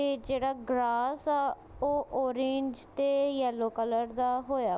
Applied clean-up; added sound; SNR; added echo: none; none; none; none.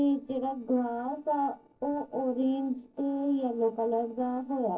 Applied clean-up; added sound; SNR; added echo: neural separator model SepFormer DNS4.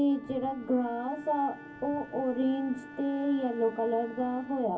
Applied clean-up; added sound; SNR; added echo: none; Wind instrument, woodwind instrument; 17 dB; reverberation time 0.3 s.